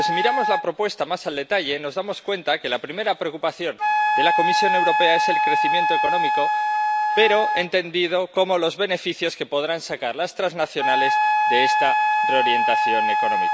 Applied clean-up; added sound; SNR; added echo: none; Wind instrument, woodwind instrument; -2 dB; none.